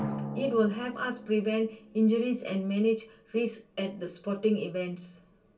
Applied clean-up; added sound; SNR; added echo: none; Drum; 13 dB; reverberation time 0.2 s.